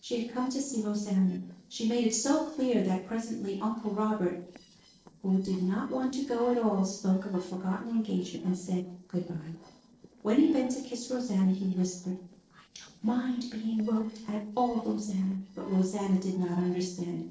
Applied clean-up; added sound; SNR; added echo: neural separator model SepFormer DNS4.